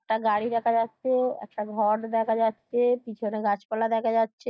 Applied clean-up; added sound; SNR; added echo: neural mask model DeepFilterNet 3.